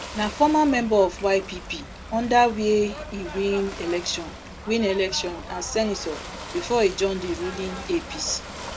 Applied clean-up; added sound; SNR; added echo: none; Ocean / Boat, Water vehicle; 12 dB; none.